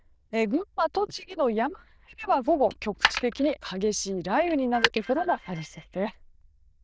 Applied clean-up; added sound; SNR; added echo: neural diffusion model UNIVERSE++.